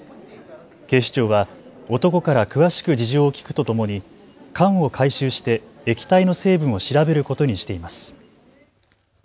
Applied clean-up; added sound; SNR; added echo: none; none; none; none.